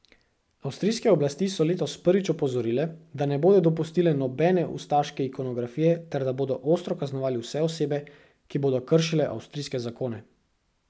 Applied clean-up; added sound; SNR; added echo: none; none; none; none.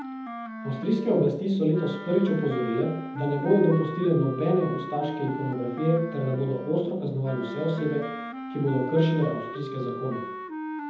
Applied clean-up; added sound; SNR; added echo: none; Wind instrument, woodwind instrument; 10 dB; reverberation time 1.0 s.